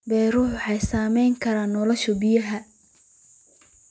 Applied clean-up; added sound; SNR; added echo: none; none; none; none.